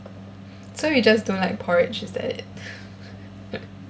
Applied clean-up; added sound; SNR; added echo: none; none; none; none.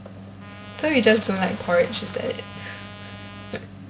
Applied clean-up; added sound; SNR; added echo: none; Bicycle + Trumpet; 16 dB; none.